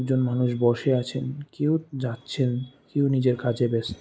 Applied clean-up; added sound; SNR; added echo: none; none; none; none.